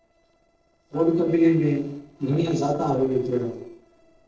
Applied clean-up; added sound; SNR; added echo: neural separator model SepFormer DNS4.